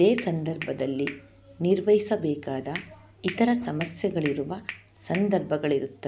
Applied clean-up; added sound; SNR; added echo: none; Hands; 17 dB; none.